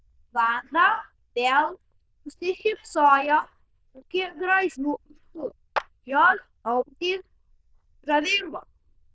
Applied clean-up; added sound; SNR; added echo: neural diffusion model UNIVERSE++.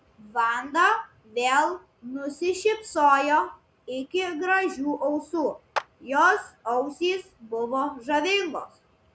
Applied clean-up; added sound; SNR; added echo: none; Clapping; 12 dB; none.